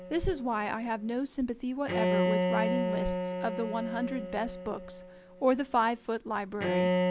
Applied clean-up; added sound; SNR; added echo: none; Bowed string instrument; 1 dB; none.